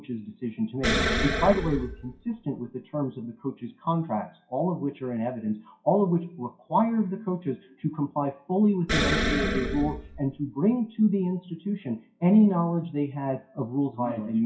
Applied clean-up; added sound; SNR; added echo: classical method WPE with log-MMSE.